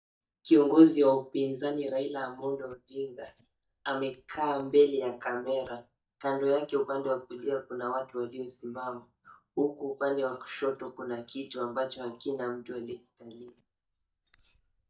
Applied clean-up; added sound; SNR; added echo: neural mask model DeepFilterNet 3.